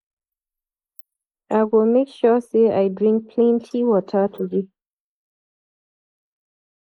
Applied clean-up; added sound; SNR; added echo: neural mask model Resemble Enhance denoiser.